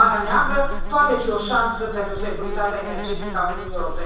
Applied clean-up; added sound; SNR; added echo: none; Insect; 4 dB; reverberation time 0.7 s.